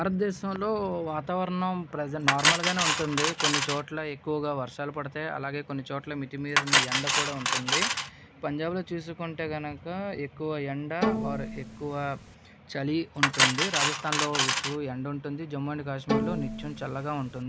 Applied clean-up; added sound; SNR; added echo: none; Bowed string instrument + Cutlery, silverware; -2 dB; none.